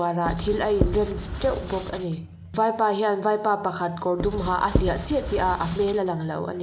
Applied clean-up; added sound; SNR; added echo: none; Writing; 5 dB; none.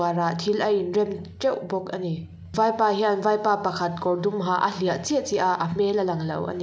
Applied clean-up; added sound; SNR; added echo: none; none; none; none.